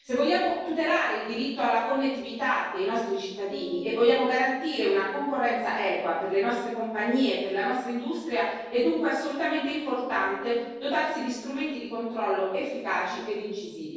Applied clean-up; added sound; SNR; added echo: neural separator model SepFormer DNS4.